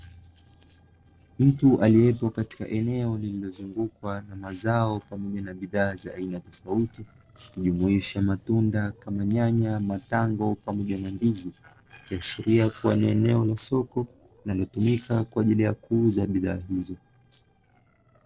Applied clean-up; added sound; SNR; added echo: neural separator model SepFormer DNS4.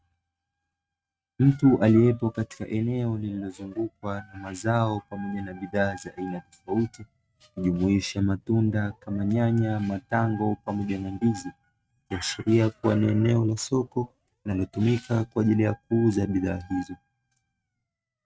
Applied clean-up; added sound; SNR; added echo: neural mask model RNNoise.